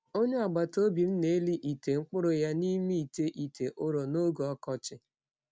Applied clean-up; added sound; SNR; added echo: none; none; none; none.